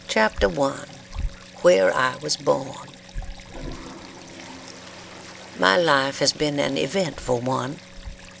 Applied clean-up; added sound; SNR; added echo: none; Stream + Toilet flush; 19 dB; none.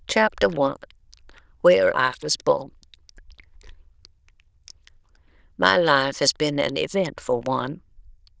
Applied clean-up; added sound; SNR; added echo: neural diffusion model UNIVERSE++.